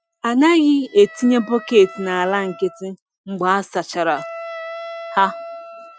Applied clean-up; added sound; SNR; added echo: classical method Wiener filter.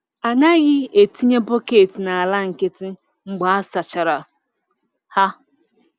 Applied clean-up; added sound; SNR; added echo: none; none; none; none.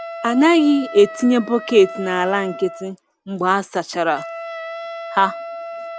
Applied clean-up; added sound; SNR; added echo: none; Wind instrument, woodwind instrument; 13 dB; none.